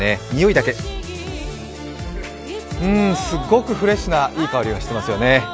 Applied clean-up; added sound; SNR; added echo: none; none; none; none.